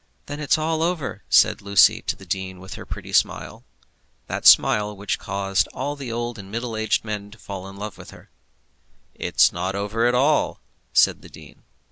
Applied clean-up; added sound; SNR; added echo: none; none; none; none.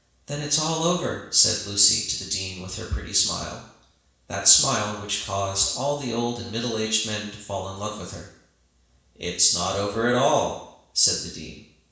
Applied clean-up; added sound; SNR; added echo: none; none; none; reverberation time 0.7 s.